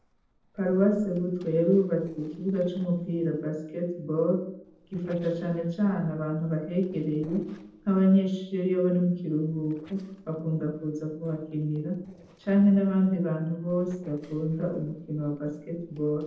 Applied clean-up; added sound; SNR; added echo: neural separator model SepFormer DNS4.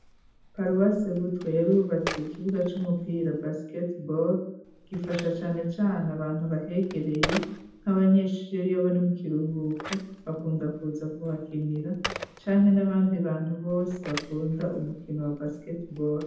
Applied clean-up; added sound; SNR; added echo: none; Telephone; 14 dB; reverberation time 0.8 s.